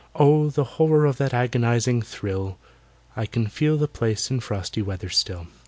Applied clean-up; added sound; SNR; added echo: none; none; none; none.